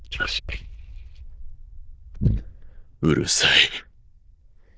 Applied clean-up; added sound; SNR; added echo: neural diffusion model UNIVERSE++.